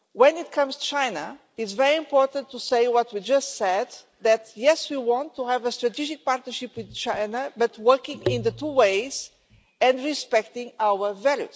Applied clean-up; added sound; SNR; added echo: none; none; none; none.